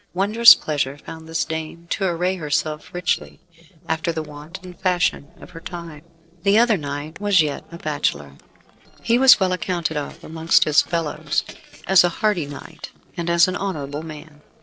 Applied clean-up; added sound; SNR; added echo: neural separator model SepFormer DNS4.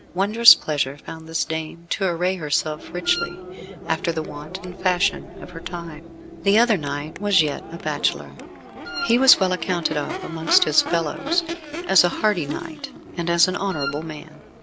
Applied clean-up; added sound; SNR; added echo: none; Wind instrument, woodwind instrument + Crowd / Race car, auto racing / Accelerating, revving, vroom; 10 dB; none.